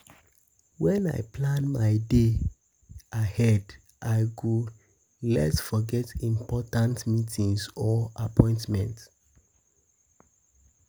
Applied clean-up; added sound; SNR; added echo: none; none; none; none.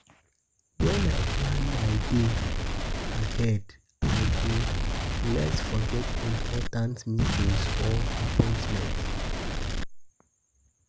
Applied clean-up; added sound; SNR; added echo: none; Explosion; -3 dB; none.